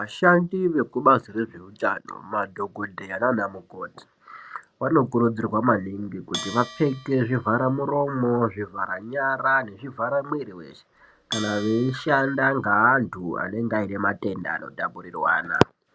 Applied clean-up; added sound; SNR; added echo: none; Bell; 16 dB; none.